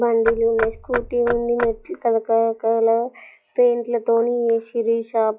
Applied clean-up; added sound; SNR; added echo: classical method log-MMSE.